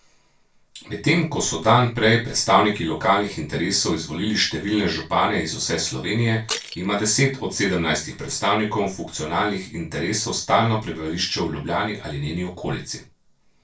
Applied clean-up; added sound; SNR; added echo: neural separator model SepFormer DNS4.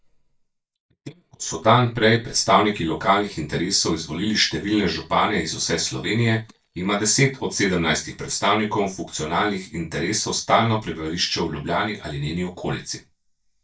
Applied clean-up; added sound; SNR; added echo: neural mask model DeepFilterNet 3.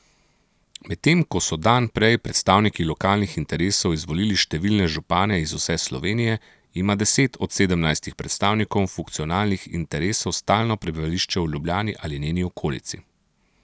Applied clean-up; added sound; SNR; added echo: none; none; none; none.